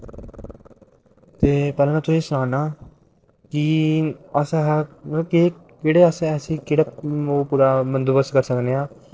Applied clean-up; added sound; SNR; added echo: neural separator model SepFormer DNS4.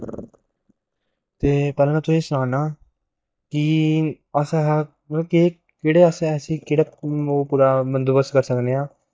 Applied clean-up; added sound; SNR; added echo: neural mask model DeepFilterNet 3.